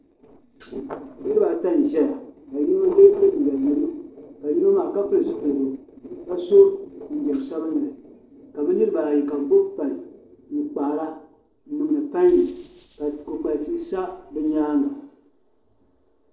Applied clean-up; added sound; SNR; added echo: neural separator model SepFormer DNS4.